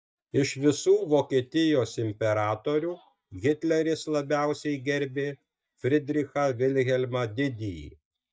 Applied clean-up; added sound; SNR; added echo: neural mask model DeepFilterNet 3.